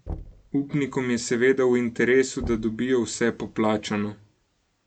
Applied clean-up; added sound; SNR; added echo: none; Knock; 18 dB; none.